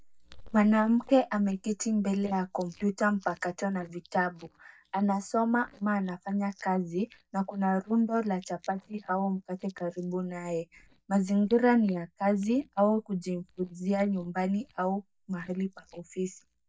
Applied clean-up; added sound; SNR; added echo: neural mask model DeepFilterNet 3.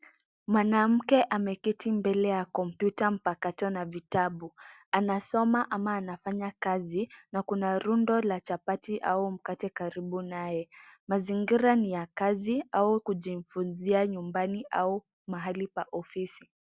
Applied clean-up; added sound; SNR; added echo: none; none; none; none.